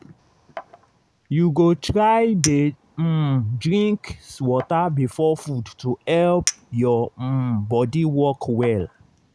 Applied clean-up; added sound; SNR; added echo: none; Chink, clink; 16 dB; none.